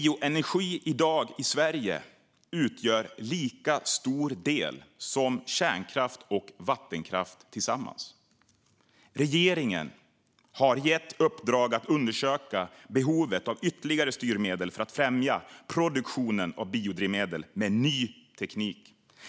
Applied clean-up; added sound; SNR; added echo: none; none; none; none.